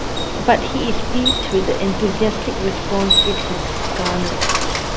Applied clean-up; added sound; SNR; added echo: none; Bicycle; -2 dB; none.